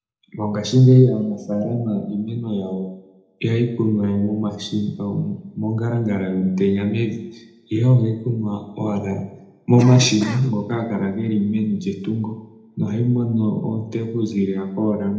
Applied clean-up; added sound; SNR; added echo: none; Cough; 12 dB; reverberation time 0.8 s.